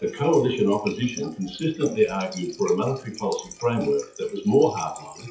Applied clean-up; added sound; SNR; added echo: classical method WPE with log-MMSE.